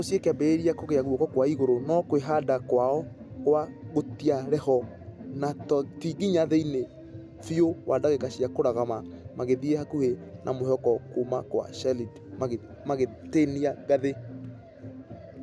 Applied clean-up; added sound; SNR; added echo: none; none; none; none.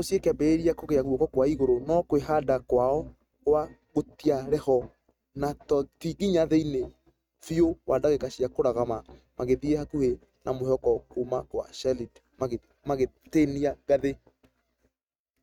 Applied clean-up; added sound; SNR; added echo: neural mask model RNNoise.